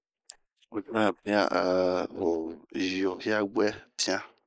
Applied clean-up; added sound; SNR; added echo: neural mask model Resemble Enhance denoiser.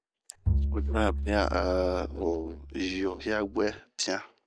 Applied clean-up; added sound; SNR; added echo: none; Bowed string instrument; 1 dB; none.